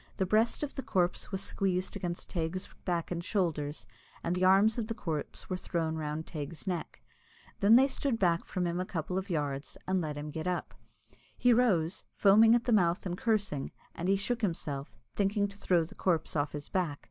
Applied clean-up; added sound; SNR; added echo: none; none; none; none.